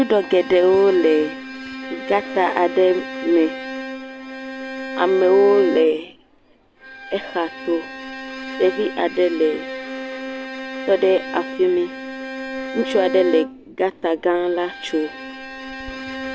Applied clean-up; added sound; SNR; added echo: none; Bowed string instrument; 10 dB; none.